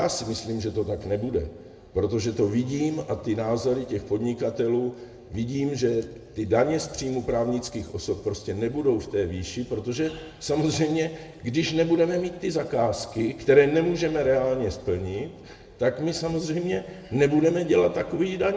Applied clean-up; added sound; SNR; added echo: none; none; none; reverberation time 1.0 s.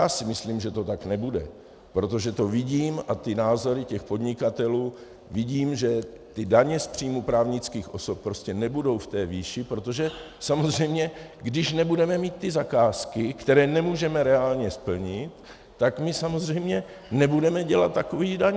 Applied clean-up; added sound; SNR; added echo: none; none; none; none.